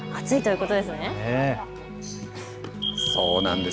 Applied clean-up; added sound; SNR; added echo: none; Tambourine; 18 dB; none.